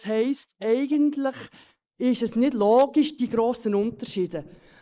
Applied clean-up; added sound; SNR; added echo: neural mask model Resemble Enhance denoiser.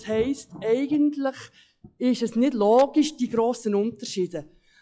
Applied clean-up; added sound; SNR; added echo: classical method log-MMSE.